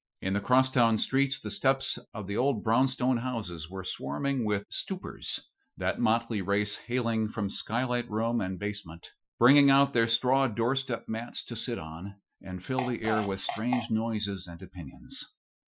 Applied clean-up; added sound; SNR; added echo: classical method Wiener filter.